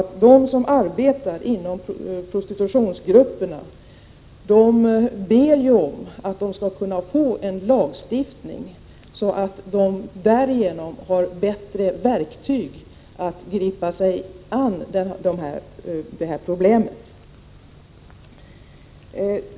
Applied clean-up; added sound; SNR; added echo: none; none; none; none.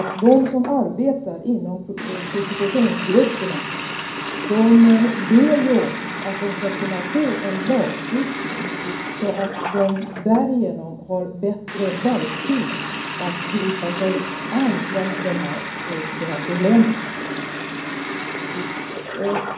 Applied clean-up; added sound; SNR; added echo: none; Water tap, faucet; 8 dB; reverberation time 0.6 s.